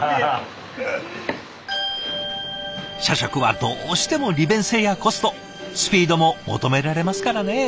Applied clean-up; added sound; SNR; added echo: none; none; none; none.